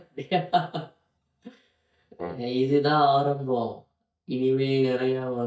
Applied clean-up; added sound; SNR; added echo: neural mask model DeepFilterNet 3.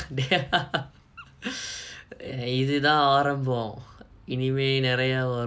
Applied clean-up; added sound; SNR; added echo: none; none; none; none.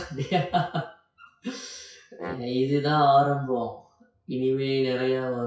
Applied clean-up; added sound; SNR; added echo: classical method WPE with log-MMSE.